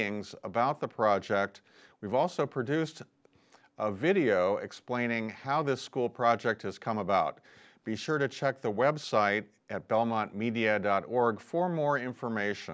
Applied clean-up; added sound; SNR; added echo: none; none; none; none.